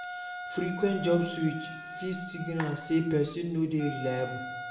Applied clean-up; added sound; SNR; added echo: none; Wind instrument, woodwind instrument; 10 dB; reverberation time 0.8 s.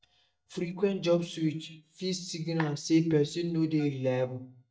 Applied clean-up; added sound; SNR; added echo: neural mask model DeepFilterNet 3.